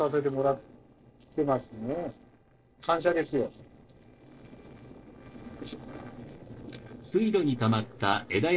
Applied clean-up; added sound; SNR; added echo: neural separator model SepFormer DNS4.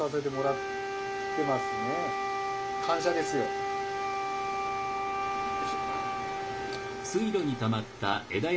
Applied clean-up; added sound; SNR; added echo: none; Wind instrument, woodwind instrument; 0 dB; reverberation time 0.2 s.